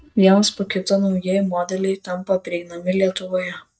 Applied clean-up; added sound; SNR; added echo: neural mask model DeepFilterNet 3.